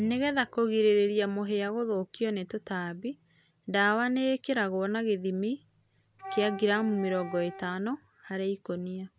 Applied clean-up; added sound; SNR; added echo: none; Wind instrument, woodwind instrument; 14 dB; none.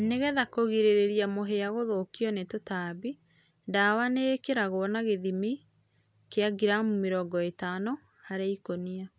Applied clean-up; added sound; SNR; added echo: none; none; none; none.